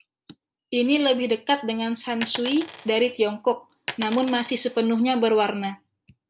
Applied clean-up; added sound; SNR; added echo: none; Coin (dropping); 9 dB; none.